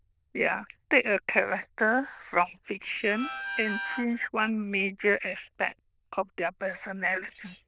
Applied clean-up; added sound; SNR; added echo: neural diffusion model UNIVERSE++.